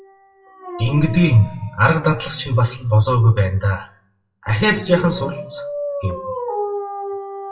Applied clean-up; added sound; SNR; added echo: classical method WPE with log-MMSE.